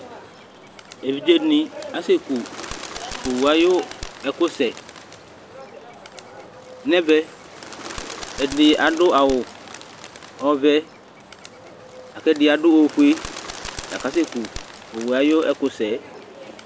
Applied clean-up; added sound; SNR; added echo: none; Bird; 16 dB; none.